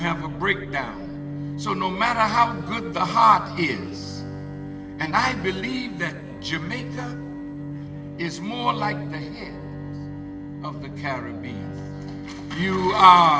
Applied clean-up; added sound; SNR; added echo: none; Bowed string instrument; 10 dB; reverberation time 2.1 s.